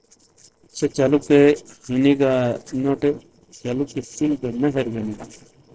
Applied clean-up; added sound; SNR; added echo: neural separator model SepFormer DNS4.